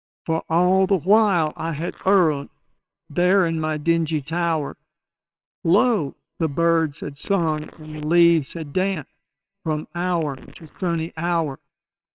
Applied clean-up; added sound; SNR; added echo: neural separator model SepFormer WHAMR!.